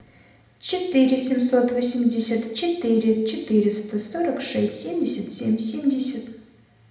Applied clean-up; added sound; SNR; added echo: none; none; none; reverberation time 0.8 s.